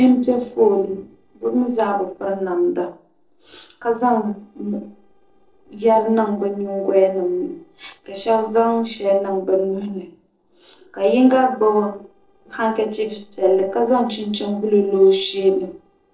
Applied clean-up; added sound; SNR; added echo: neural separator model SepFormer DNS4.